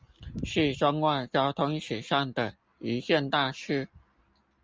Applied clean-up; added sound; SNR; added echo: none; none; none; none.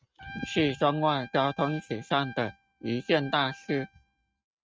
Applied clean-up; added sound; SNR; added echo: neural mask model RNNoise.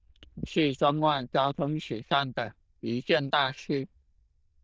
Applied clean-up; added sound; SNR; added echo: neural diffusion model UNIVERSE++.